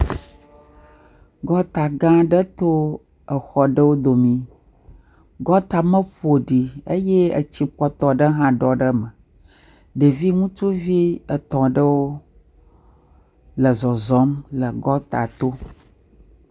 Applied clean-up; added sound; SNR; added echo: none; none; none; none.